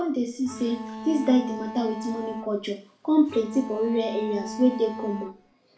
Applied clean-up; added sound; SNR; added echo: none; Bowed string instrument; 10 dB; reverberation time 0.4 s.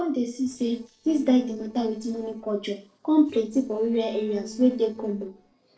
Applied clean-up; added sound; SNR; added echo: neural separator model SepFormer DNS4.